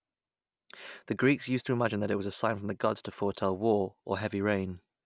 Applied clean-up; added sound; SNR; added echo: none; none; none; none.